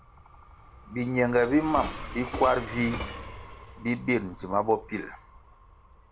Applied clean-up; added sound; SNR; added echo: none; Train; 12 dB; none.